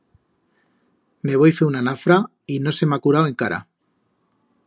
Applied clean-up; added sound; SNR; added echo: none; none; none; none.